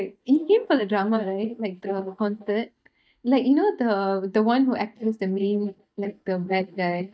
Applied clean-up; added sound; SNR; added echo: neural mask model DeepFilterNet 3.